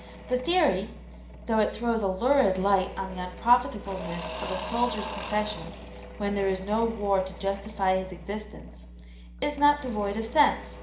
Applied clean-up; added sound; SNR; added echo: none; Engine / Drill / Mechanisms; 14 dB; reverberation time 0.5 s.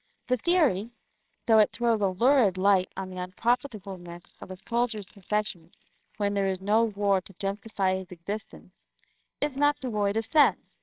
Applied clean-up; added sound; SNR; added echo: neural separator model SepFormer WHAMR!.